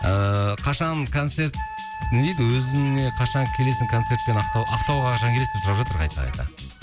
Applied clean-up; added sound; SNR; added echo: none; Wind instrument, woodwind instrument; 9 dB; none.